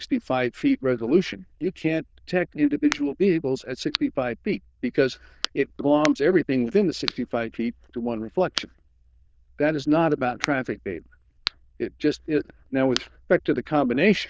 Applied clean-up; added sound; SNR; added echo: neural diffusion model UNIVERSE++.